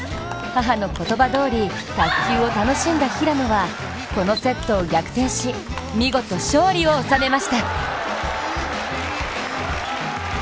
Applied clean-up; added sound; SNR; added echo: none; none; none; none.